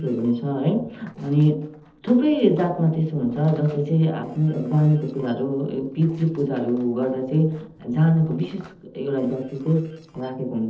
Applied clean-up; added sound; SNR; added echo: neural separator model SepFormer DNS4.